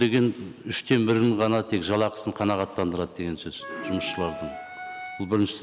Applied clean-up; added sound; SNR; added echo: none; Wind instrument, woodwind instrument; 11 dB; none.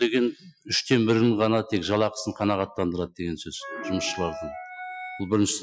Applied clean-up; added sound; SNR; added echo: classical method Wiener filter.